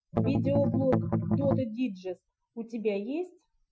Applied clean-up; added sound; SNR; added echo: classical method Wiener filter.